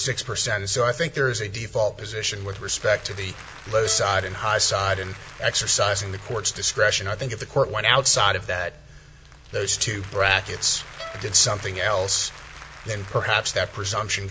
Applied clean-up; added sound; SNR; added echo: none; Bowed string instrument + Applause; 19 dB; none.